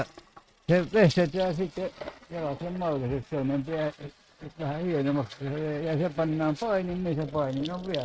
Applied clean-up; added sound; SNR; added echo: neural mask model RNNoise.